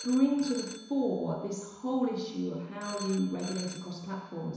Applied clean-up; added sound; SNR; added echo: none; Telephone; 13 dB; reverberation time 1.0 s.